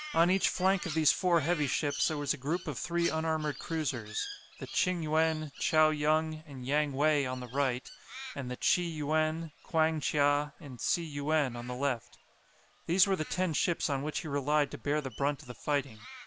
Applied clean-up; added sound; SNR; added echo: none; Crow; 17 dB; none.